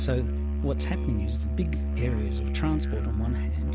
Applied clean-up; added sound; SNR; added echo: none; Musical instrument; -5 dB; none.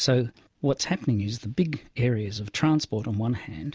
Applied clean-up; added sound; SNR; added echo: none; none; none; none.